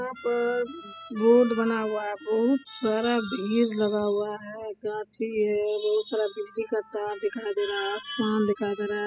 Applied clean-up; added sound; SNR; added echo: classical method spectral subtraction.